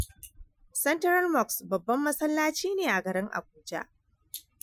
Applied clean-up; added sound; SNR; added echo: classical method Wiener filter.